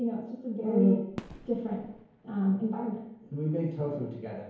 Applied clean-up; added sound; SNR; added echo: none; Fireworks; 19 dB; reverberation time 1.0 s.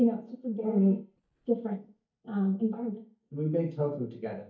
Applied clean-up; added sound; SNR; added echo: neural mask model DeepFilterNet 3.